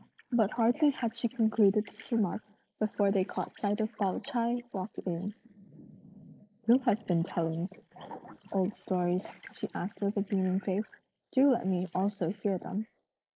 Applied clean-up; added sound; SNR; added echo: neural mask model Resemble Enhance denoiser.